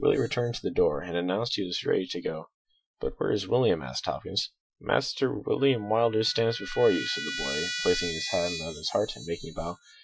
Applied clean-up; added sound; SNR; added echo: classical method Wiener filter.